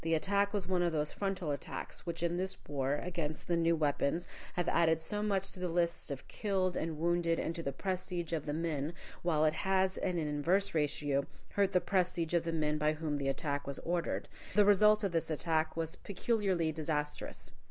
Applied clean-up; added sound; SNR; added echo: none; none; none; none.